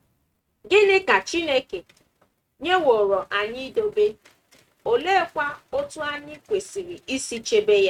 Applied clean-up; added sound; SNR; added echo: neural mask model RNNoise.